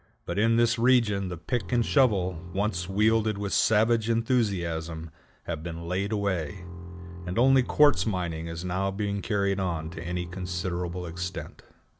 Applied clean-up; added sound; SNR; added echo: none; Bowed string instrument; 12 dB; none.